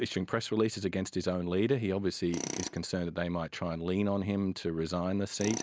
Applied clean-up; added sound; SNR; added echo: none; Tools; 14 dB; none.